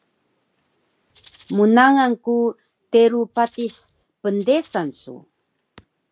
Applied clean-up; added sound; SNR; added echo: none; Rattle (instrument); 10 dB; none.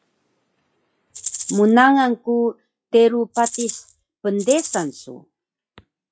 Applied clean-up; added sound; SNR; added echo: classical method log-MMSE.